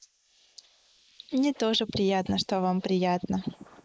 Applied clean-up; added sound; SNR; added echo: neural mask model Resemble Enhance denoiser.